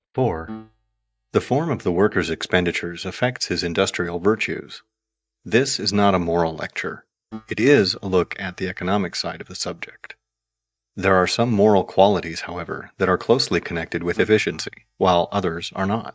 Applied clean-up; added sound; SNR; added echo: neural mask model DeepFilterNet 3.